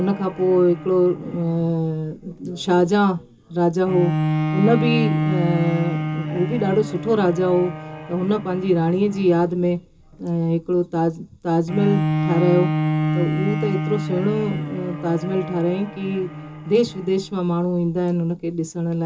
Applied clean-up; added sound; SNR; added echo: none; Bowed string instrument; 5 dB; reverberation time 0.2 s.